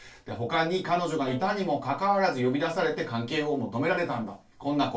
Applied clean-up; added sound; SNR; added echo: neural separator model SepFormer DNS4.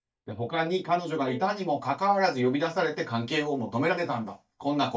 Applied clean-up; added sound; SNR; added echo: neural mask model DeepFilterNet 3.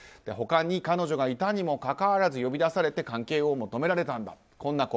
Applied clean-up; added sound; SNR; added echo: none; none; none; none.